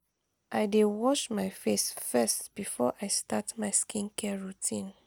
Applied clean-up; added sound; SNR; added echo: none; none; none; none.